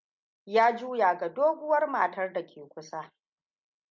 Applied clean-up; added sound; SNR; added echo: none; none; none; none.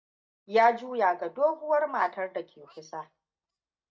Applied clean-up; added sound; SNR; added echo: neural mask model DeepFilterNet 3.